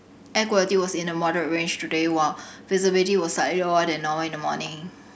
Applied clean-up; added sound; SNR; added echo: none; none; none; none.